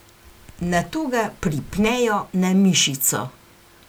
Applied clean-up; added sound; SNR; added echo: none; Zipper (clothing); 20 dB; none.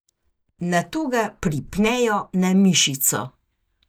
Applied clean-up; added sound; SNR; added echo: neural mask model DeepFilterNet 3.